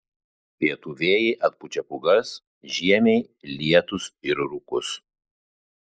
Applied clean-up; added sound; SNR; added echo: neural mask model Resemble Enhance denoiser.